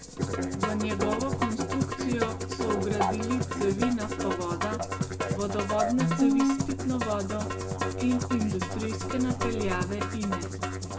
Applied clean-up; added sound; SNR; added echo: none; Musical instrument; -1 dB; reverberation time 0.7 s.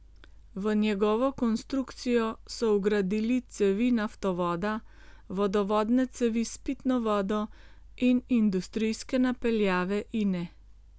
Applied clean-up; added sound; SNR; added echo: none; none; none; none.